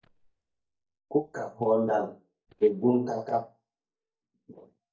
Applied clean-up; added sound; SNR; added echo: neural mask model DeepFilterNet 3.